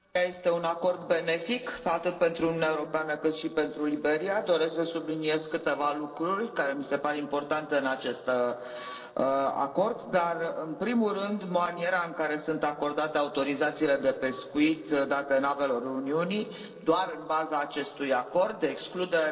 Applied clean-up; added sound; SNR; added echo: neural separator model SepFormer DNS4.